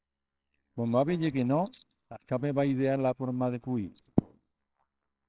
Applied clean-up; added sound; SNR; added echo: neural separator model SepFormer WHAMR!.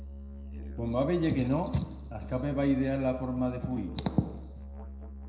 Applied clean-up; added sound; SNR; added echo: none; Musical instrument; 10 dB; reverberation time 0.8 s.